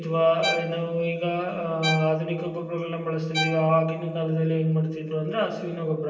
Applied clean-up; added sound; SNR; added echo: none; Bowed string instrument; 9 dB; reverberation time 0.2 s.